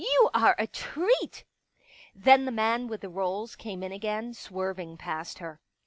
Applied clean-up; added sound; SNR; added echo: none; none; none; none.